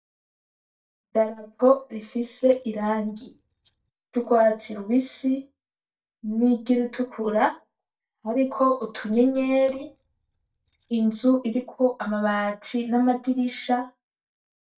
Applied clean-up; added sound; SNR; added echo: neural mask model DeepFilterNet 3.